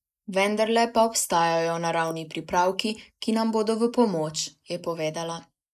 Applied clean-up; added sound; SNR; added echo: neural mask model Resemble Enhance denoiser.